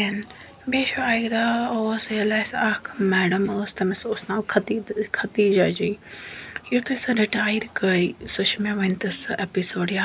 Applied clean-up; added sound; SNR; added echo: none; none; none; none.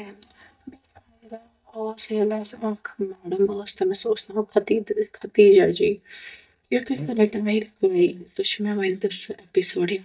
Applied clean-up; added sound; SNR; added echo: neural mask model DeepFilterNet 3.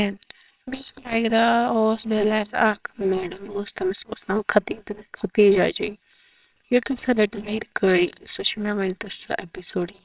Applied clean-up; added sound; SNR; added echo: neural separator model SepFormer WHAMR!.